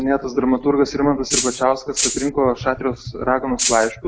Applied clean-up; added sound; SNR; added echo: none; Rattle (instrument); 2 dB; none.